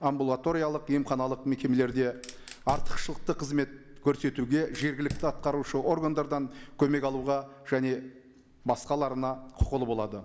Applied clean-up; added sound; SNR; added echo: none; Fire; 10 dB; none.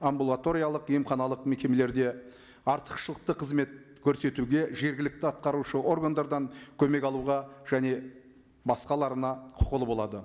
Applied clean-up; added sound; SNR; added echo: none; none; none; none.